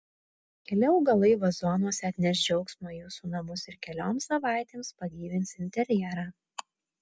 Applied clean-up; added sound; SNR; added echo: none; none; none; none.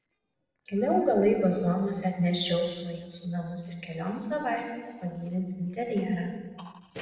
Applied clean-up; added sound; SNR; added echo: neural separator model SepFormer DNS4.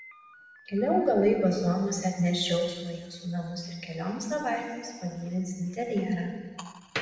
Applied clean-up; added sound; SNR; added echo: none; Slam; 19 dB; reverberation time 1.6 s.